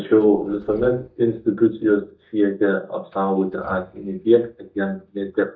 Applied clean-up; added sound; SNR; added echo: neural mask model DeepFilterNet 3.